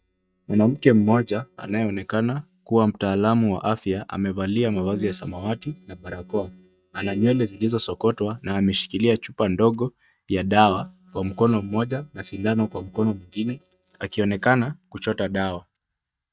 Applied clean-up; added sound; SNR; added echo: neural mask model DeepFilterNet 3.